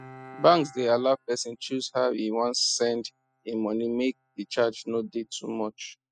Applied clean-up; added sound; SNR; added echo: classical method spectral subtraction.